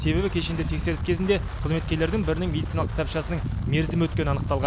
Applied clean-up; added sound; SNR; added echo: none; Wind; 2 dB; none.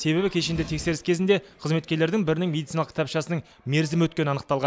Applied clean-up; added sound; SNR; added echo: none; none; none; none.